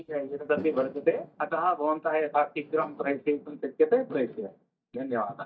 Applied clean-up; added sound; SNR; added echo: neural mask model DeepFilterNet 3.